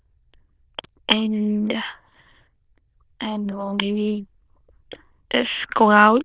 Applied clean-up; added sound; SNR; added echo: neural diffusion model UNIVERSE++.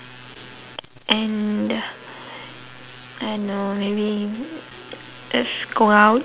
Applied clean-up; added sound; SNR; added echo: none; none; none; none.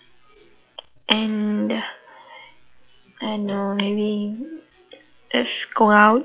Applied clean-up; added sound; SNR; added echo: classical method log-MMSE.